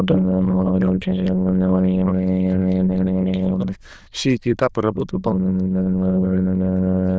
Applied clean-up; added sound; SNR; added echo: neural diffusion model UNIVERSE++.